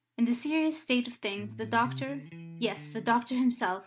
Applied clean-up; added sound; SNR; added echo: none; Electric guitar; 13 dB; none.